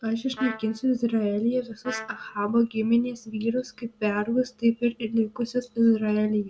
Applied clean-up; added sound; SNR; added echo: none; Trumpet; 14 dB; none.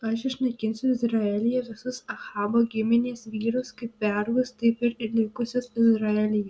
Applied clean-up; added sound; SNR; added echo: none; none; none; none.